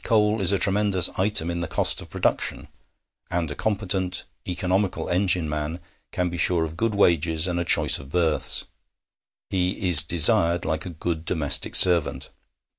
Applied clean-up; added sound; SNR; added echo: none; none; none; none.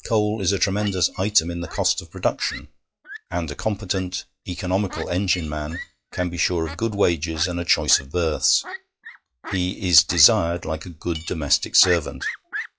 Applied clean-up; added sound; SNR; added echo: classical method log-MMSE.